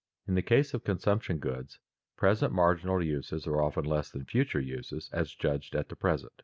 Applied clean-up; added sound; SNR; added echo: none; none; none; none.